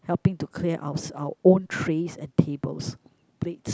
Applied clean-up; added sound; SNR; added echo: none; none; none; none.